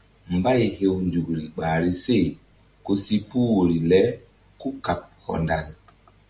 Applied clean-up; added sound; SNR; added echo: none; none; none; none.